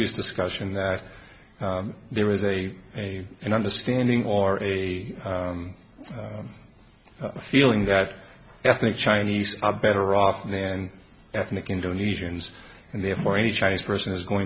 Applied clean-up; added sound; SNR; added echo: none; none; none; none.